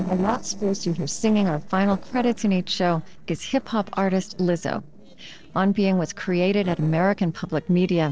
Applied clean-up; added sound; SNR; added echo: neural separator model SepFormer DNS4.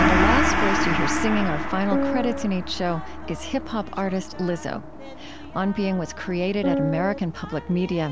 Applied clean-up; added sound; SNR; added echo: none; Piano + Gong; 0 dB; none.